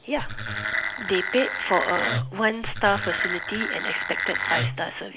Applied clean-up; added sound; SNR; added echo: none; Wood; 1 dB; none.